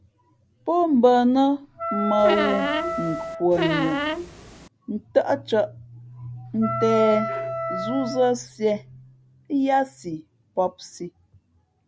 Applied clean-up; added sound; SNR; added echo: none; Wind instrument, woodwind instrument + Squeak; 3 dB; none.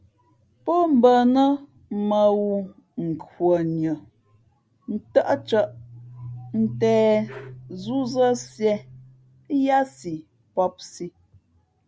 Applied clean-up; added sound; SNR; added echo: none; none; none; none.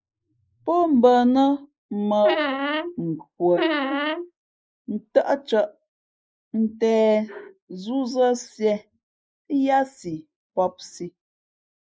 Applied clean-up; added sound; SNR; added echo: neural mask model Resemble Enhance denoiser.